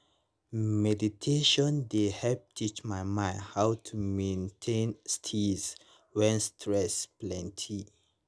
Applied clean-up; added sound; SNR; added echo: none; none; none; none.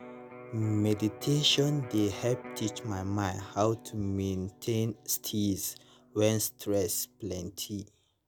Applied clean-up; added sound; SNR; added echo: none; Electric guitar; 17 dB; none.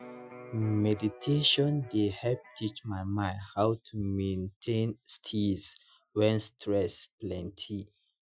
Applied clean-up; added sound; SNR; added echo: classical method Wiener filter.